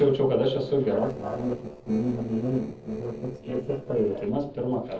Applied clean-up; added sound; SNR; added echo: neural separator model SepFormer DNS4.